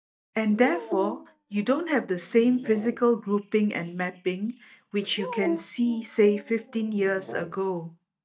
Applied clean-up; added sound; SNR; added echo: neural mask model DeepFilterNet 3.